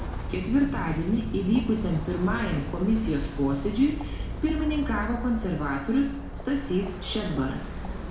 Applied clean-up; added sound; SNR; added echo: none; Walk, footsteps; 6 dB; reverberation time 0.6 s.